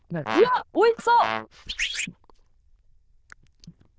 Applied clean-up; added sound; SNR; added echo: neural diffusion model UNIVERSE++.